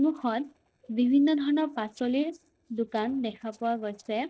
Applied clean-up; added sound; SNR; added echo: neural separator model SepFormer DNS4.